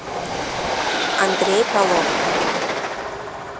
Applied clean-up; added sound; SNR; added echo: none; Train; -2 dB; none.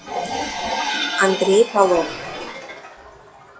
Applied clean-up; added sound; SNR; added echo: classical method log-MMSE.